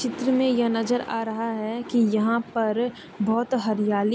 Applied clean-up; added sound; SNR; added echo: none; none; none; none.